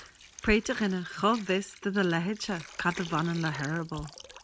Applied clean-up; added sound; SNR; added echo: none; Water; 17 dB; none.